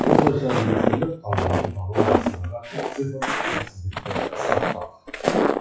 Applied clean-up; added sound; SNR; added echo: classical method WPE with log-MMSE.